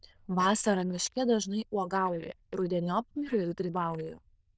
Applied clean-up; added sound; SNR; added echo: neural diffusion model UNIVERSE++.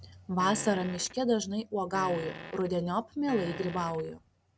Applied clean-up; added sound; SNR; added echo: none; Fart; 13 dB; none.